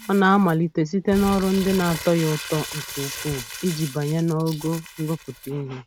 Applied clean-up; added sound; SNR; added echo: none; Crumpling, crinkling; 13 dB; none.